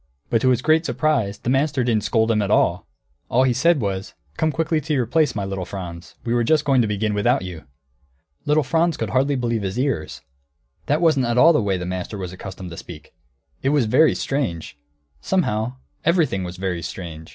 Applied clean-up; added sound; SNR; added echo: none; none; none; none.